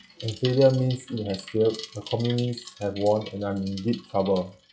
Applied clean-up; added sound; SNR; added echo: classical method log-MMSE.